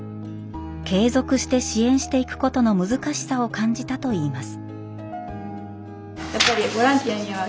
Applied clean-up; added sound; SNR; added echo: none; none; none; none.